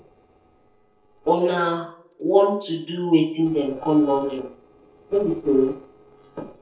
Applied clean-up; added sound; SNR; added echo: neural separator model SepFormer DNS4.